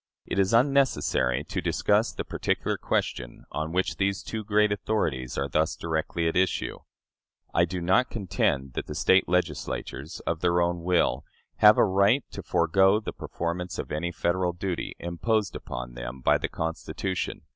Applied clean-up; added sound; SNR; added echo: none; none; none; none.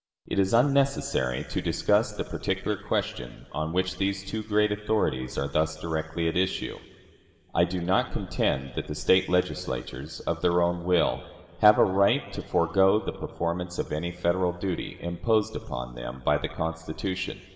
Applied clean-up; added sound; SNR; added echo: none; none; none; reverberation time 1.9 s.